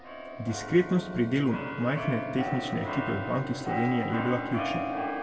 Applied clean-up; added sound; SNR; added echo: none; Keyboard (musical); 5 dB; reverberation time 1.1 s.